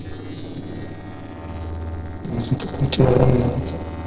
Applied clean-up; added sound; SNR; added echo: neural separator model SepFormer DNS4.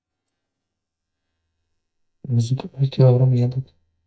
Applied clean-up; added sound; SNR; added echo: neural mask model DeepFilterNet 3.